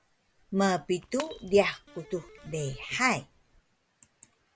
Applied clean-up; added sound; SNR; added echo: none; Shatter / Crushing + Electric guitar; 18 dB; none.